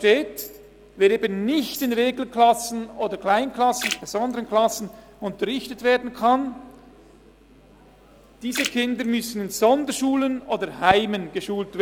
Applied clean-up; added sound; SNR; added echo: none; Splash, splatter + Tambourine; 15 dB; none.